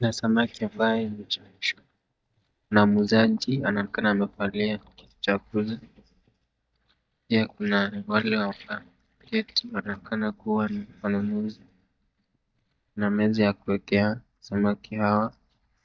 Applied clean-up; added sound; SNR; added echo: neural mask model DeepFilterNet 3.